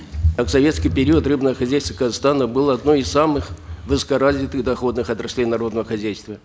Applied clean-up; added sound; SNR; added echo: none; none; none; none.